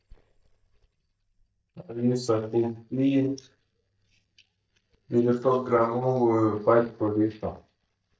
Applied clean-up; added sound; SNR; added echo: neural mask model DeepFilterNet 3.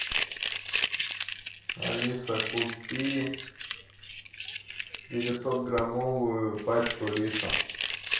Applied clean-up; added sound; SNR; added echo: none; Crumpling, crinkling; -5 dB; reverberation time 0.6 s.